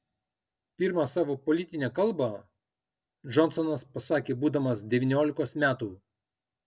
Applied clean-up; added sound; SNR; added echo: none; none; none; none.